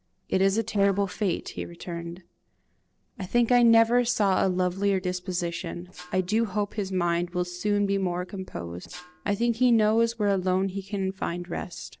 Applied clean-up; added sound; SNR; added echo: neural separator model SepFormer DNS4.